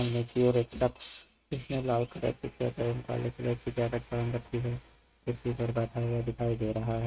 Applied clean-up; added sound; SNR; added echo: neural mask model RNNoise.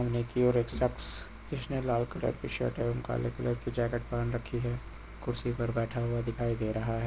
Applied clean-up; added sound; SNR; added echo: none; none; none; none.